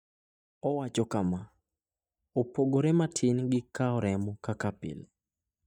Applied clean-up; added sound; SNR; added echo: neural mask model DeepFilterNet 3.